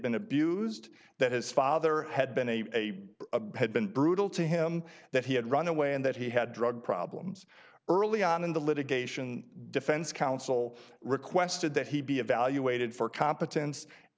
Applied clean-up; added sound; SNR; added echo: none; none; none; none.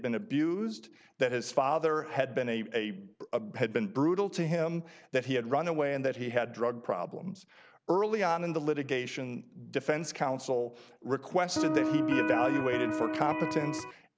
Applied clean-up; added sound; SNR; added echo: none; Electric guitar; -1 dB; none.